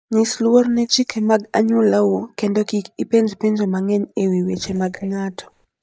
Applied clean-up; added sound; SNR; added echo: neural mask model DeepFilterNet 3.